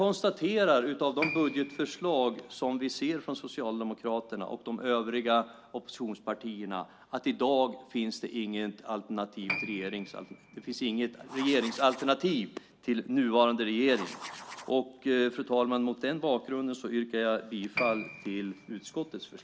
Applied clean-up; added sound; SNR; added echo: none; Writing + Piano; 15 dB; none.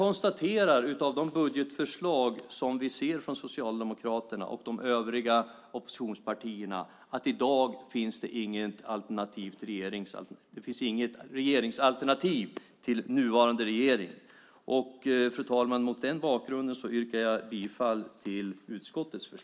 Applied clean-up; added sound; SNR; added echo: none; none; none; none.